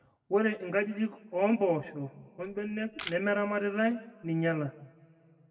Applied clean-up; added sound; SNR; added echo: none; Camera; 15 dB; reverberation time 0.9 s.